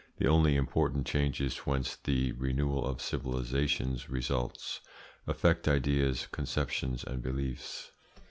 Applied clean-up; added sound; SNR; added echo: none; none; none; none.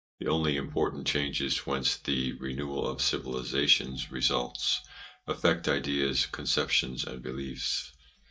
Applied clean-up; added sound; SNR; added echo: neural mask model DeepFilterNet 3.